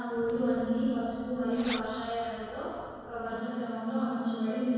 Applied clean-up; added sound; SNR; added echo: none; Zipper (clothing); 15 dB; reverberation time 2.0 s.